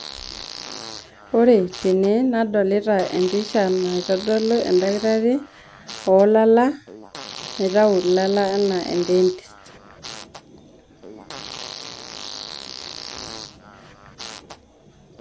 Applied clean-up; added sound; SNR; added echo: none; Fart; 16 dB; none.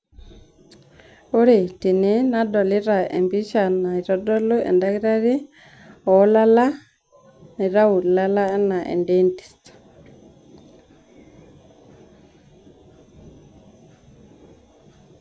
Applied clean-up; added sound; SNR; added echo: none; none; none; none.